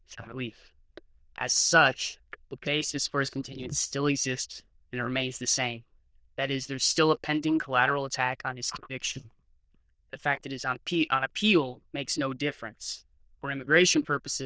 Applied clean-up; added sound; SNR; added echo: neural diffusion model UNIVERSE++.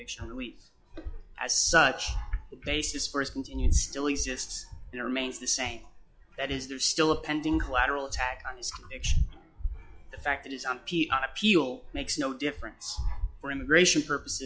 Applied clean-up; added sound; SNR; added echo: classical method log-MMSE.